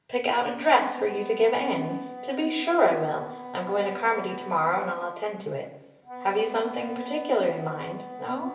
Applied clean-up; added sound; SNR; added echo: none; Wind instrument, woodwind instrument; 13 dB; reverberation time 0.9 s.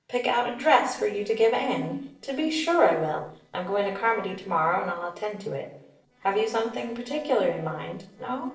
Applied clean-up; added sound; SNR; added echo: neural separator model SepFormer DNS4.